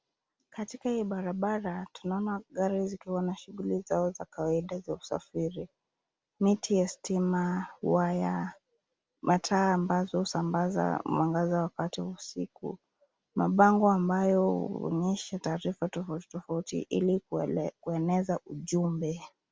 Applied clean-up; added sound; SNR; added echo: none; none; none; none.